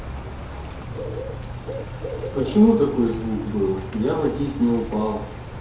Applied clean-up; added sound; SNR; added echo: none; Bird / Rain; 8 dB; reverberation time 2.4 s.